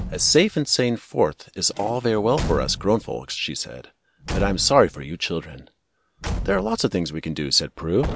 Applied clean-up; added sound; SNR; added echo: none; Slam / Truck / Car; 10 dB; none.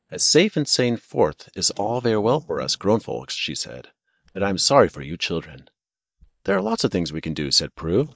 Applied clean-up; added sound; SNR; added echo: neural mask model DeepFilterNet 3.